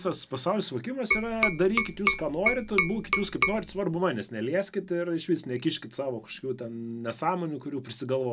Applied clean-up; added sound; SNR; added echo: none; Tap; -3 dB; none.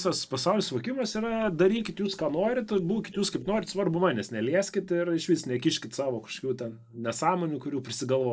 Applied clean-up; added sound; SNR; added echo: neural mask model Resemble Enhance denoiser.